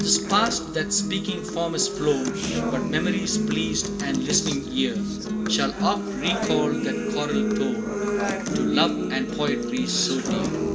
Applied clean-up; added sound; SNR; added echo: none; Acoustic guitar; -1 dB; reverberation time 1.1 s.